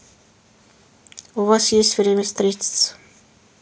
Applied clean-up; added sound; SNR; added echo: none; none; none; none.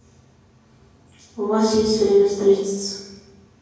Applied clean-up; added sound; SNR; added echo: none; none; none; reverberation time 1.3 s.